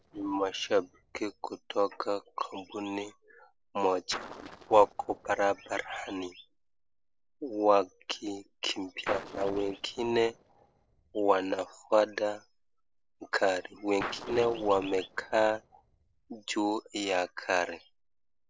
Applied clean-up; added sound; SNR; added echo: neural separator model SepFormer DNS4.